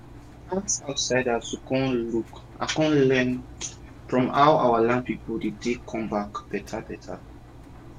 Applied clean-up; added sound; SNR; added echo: none; Engine; 18 dB; none.